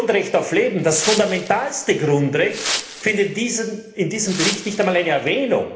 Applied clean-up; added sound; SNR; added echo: none; Wind; 9 dB; reverberation time 1.0 s.